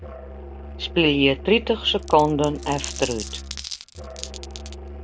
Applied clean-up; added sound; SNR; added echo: none; Musical instrument + Glass; 11 dB; none.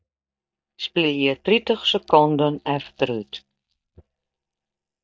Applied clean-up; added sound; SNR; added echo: neural mask model DeepFilterNet 3.